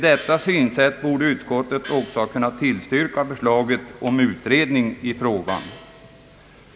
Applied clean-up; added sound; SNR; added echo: none; Gong; 19 dB; none.